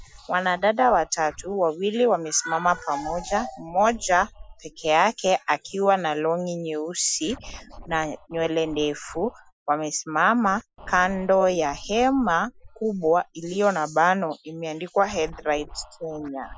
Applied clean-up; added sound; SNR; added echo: classical method Wiener filter.